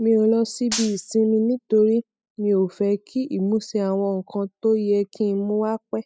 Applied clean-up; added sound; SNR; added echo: classical method spectral subtraction.